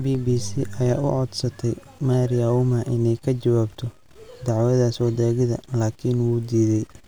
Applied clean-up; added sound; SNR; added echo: none; none; none; none.